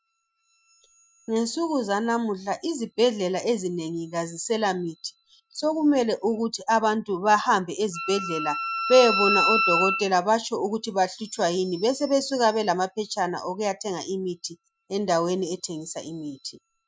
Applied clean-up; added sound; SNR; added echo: classical method Wiener filter.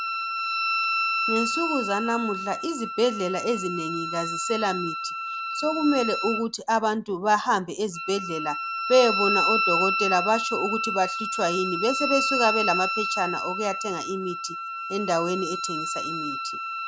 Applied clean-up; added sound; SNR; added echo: none; Wind instrument, woodwind instrument; 2 dB; none.